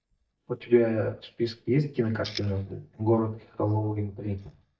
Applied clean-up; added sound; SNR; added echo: neural mask model DeepFilterNet 3.